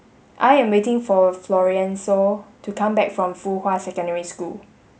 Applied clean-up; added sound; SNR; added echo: none; none; none; none.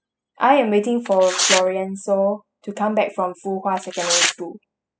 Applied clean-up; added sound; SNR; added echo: classical method spectral subtraction.